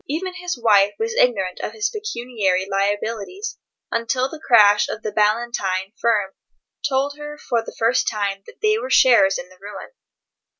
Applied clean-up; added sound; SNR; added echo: none; none; none; none.